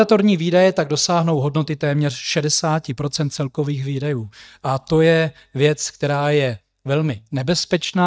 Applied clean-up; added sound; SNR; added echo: neural mask model DeepFilterNet 3.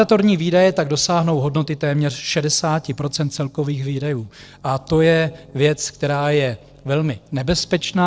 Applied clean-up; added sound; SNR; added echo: neural separator model SepFormer DNS4.